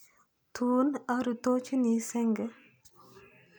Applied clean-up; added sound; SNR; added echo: none; none; none; none.